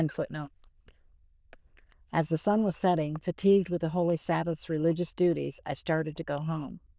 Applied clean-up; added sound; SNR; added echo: neural diffusion model UNIVERSE++.